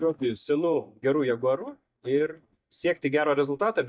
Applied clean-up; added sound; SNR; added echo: neural mask model DeepFilterNet 3.